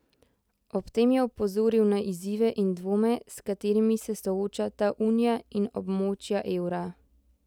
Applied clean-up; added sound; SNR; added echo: none; none; none; none.